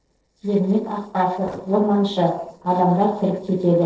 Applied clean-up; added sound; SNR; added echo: neural separator model SepFormer DNS4.